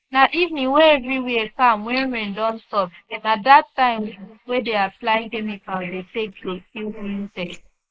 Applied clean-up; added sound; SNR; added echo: neural mask model Resemble Enhance denoiser.